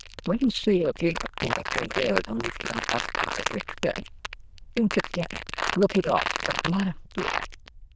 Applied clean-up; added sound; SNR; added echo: neural diffusion model UNIVERSE++.